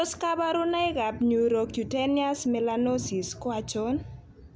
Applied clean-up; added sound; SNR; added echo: none; none; none; none.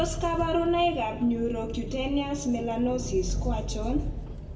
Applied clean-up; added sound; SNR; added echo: none; Engine; 5 dB; reverberation time 0.7 s.